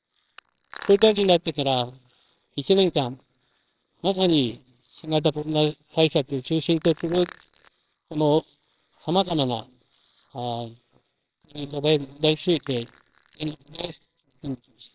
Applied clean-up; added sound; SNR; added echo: neural separator model SepFormer WHAMR!.